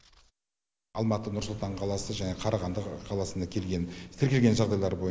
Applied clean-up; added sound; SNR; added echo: none; Car; 19 dB; none.